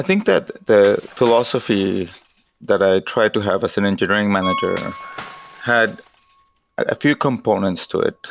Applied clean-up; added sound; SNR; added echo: none; Piano + Shatter / Crushing; 17 dB; none.